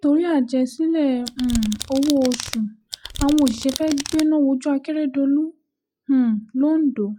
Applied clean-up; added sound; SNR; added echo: classical method log-MMSE.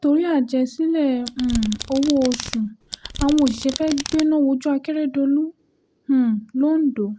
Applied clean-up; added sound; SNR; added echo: none; Domestic sounds, home sounds; 11 dB; none.